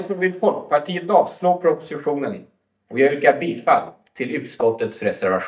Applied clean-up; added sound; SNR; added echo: neural mask model DeepFilterNet 3.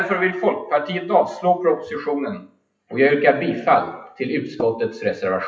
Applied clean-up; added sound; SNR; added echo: classical method WPE with log-MMSE.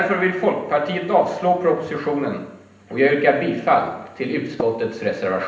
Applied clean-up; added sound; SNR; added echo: none; Tap; 10 dB; reverberation time 0.8 s.